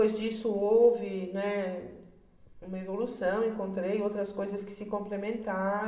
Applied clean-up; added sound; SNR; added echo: none; none; none; reverberation time 0.9 s.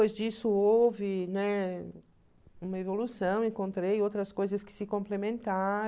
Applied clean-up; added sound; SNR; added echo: none; none; none; none.